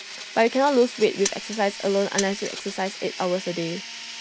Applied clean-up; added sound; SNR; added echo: none; Domestic sounds, home sounds + Mechanisms; 10 dB; none.